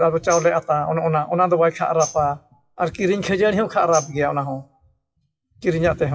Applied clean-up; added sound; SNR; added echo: classical method WPE with log-MMSE.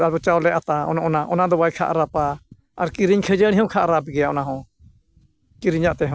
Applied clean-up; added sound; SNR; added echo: none; none; none; none.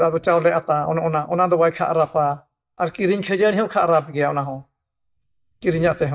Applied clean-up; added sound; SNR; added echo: neural mask model DeepFilterNet 3.